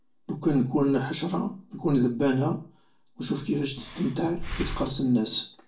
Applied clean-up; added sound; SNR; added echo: none; Breathing; 10 dB; reverberation time 0.3 s.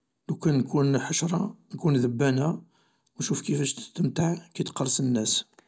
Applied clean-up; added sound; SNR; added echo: none; none; none; none.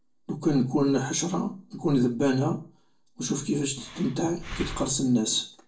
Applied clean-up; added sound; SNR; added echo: neural separator model SepFormer DNS4.